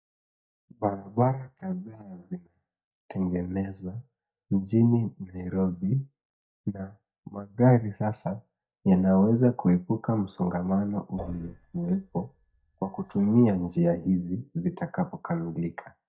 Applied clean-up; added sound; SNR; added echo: neural mask model DeepFilterNet 3.